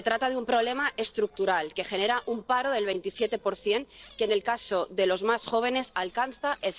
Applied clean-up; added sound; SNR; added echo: neural separator model SepFormer DNS4.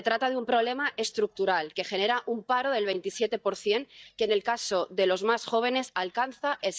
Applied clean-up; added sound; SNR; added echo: neural mask model DeepFilterNet 3.